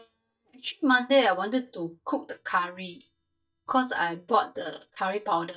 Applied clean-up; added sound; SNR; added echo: neural mask model DeepFilterNet 3.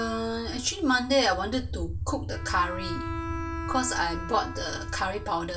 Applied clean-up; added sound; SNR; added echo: none; Bowed string instrument; 11 dB; reverberation time 0.2 s.